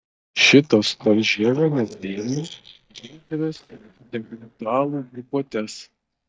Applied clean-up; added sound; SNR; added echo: neural mask model DeepFilterNet 3.